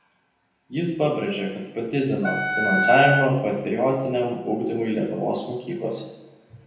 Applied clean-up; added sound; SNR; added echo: none; Wind instrument, woodwind instrument; 1 dB; reverberation time 0.9 s.